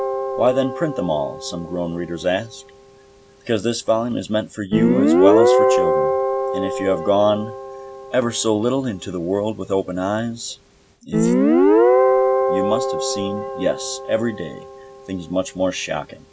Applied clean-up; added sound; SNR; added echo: none; Guitar; -2 dB; none.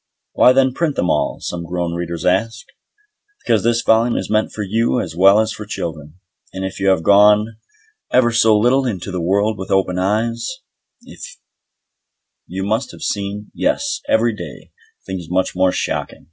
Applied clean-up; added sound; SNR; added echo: none; none; none; none.